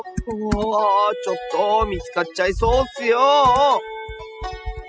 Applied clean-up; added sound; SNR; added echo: classical method spectral subtraction.